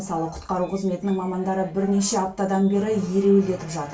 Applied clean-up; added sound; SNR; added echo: none; none; none; reverberation time 0.3 s.